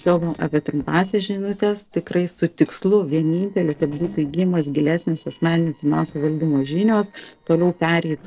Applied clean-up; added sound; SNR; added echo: neural separator model SepFormer DNS4.